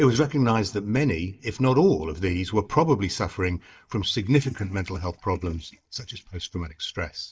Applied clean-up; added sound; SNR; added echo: neural mask model DeepFilterNet 3.